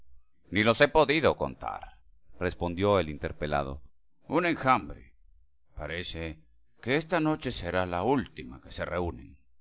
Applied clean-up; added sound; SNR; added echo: none; none; none; none.